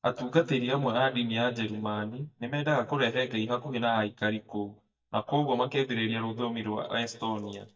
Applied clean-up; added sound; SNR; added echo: neural mask model DeepFilterNet 3.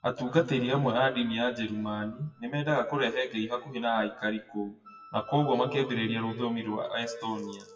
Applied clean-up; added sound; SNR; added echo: classical method WPE with log-MMSE.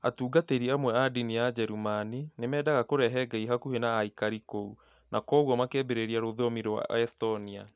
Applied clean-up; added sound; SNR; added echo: none; none; none; none.